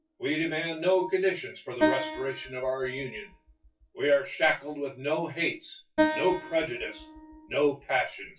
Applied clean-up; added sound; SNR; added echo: classical method WPE with log-MMSE.